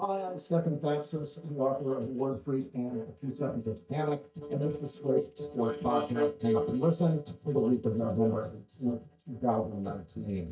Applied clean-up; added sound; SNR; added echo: neural mask model DeepFilterNet 3.